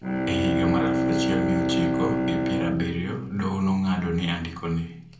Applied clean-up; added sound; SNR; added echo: none; Bowed string instrument; -1 dB; reverberation time 0.6 s.